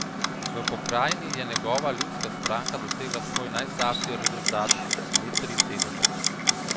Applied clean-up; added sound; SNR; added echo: none; Clock; -4 dB; none.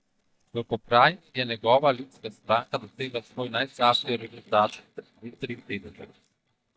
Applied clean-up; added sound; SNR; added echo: neural mask model DeepFilterNet 3.